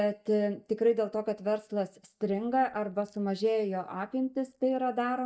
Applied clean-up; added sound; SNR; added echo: neural mask model DeepFilterNet 3.